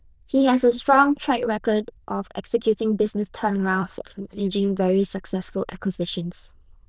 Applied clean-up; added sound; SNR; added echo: neural diffusion model UNIVERSE++.